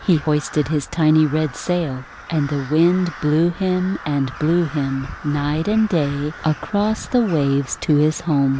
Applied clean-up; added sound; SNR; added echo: none; Crow; 16 dB; none.